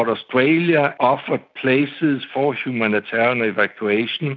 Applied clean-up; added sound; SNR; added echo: none; none; none; none.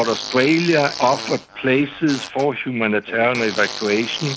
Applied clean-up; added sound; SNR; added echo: none; Fart; 13 dB; none.